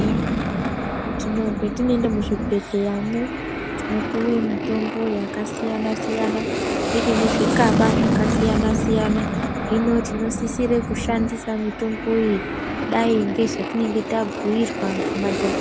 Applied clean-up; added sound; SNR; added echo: none; Aircraft; 0 dB; none.